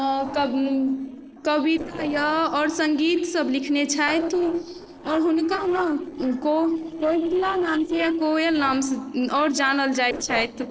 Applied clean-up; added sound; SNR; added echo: neural separator model SepFormer DNS4.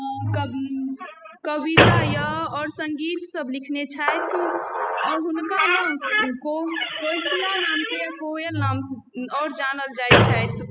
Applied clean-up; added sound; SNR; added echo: classical method spectral subtraction.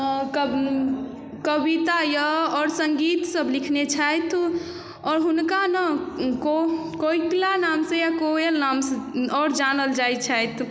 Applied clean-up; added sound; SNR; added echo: none; none; none; none.